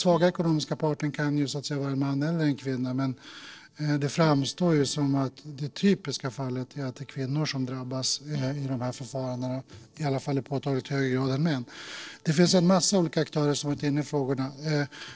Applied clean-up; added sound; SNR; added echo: neural separator model SepFormer DNS4.